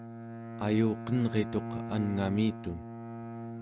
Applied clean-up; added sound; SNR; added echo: none; Bowed string instrument; 8 dB; none.